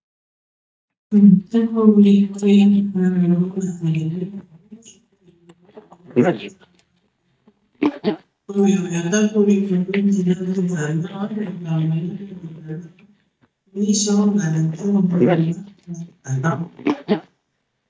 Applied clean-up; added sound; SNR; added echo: neural mask model DeepFilterNet 3.